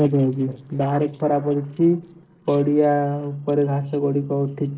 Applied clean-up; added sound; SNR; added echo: neural separator model SepFormer DNS4.